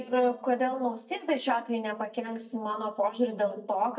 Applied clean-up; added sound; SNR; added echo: neural mask model DeepFilterNet 3.